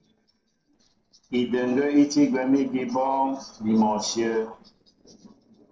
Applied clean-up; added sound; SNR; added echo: neural separator model SepFormer DNS4.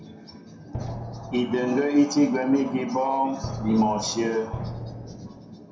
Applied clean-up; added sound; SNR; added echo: none; Drum; 10 dB; reverberation time 0.6 s.